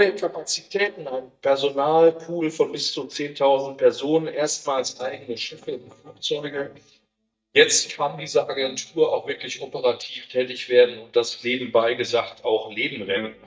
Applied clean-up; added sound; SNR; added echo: neural mask model DeepFilterNet 3.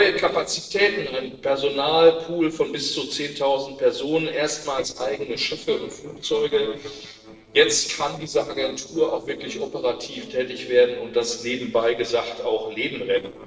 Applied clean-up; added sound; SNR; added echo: neural separator model SepFormer DNS4.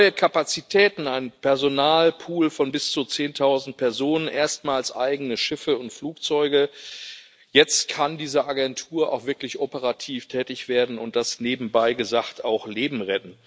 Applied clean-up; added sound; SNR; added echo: none; none; none; none.